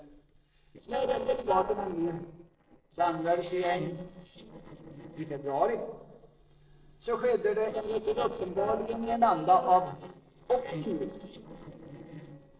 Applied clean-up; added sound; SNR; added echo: neural separator model SepFormer DNS4.